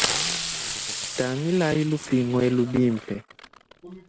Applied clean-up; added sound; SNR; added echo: neural mask model RNNoise.